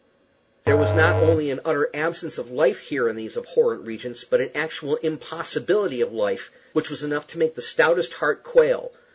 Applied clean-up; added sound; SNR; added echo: none; Musical instrument; 3 dB; none.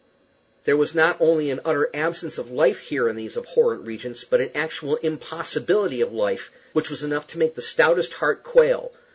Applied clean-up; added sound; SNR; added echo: none; none; none; none.